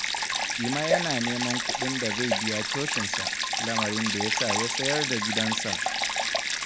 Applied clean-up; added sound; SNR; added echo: none; Stream; -4 dB; none.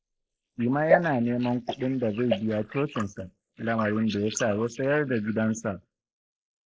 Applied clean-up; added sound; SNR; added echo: neural mask model Resemble Enhance denoiser.